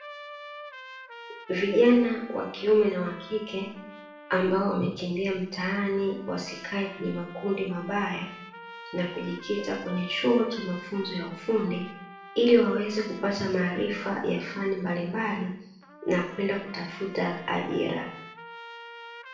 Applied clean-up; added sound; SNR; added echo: none; Trumpet; 17 dB; reverberation time 0.7 s.